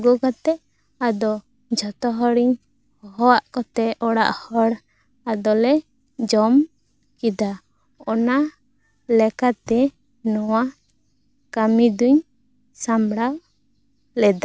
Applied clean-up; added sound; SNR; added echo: none; none; none; none.